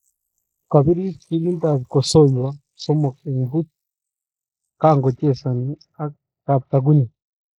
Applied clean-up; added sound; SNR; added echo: neural mask model Resemble Enhance denoiser.